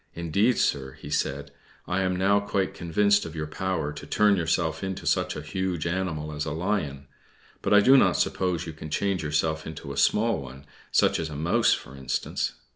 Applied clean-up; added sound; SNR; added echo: none; none; none; none.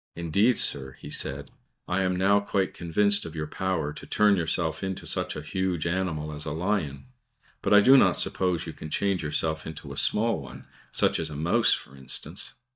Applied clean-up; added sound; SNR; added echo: neural mask model DeepFilterNet 3.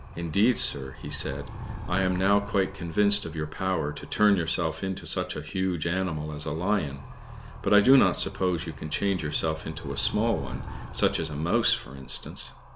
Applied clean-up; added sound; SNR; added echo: none; Animal; 13 dB; none.